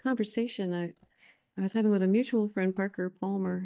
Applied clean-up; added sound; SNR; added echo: neural mask model DeepFilterNet 3.